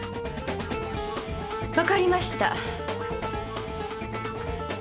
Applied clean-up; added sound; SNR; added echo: none; none; none; none.